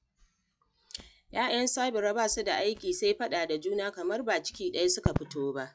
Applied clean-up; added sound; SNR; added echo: classical method log-MMSE.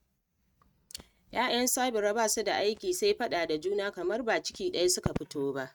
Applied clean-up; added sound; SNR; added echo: neural mask model RNNoise.